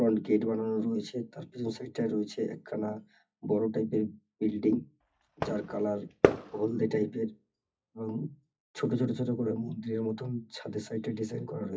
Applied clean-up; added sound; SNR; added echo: classical method WPE with log-MMSE.